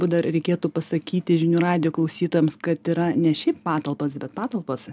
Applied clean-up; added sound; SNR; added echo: none; none; none; none.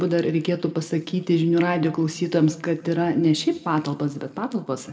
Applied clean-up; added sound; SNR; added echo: none; none; none; reverberation time 1.9 s.